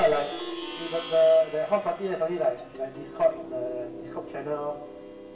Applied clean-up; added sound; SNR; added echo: none; Plucked string instrument; 12 dB; reverberation time 1.0 s.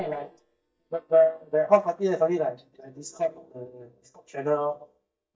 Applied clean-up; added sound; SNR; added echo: neural mask model DeepFilterNet 3.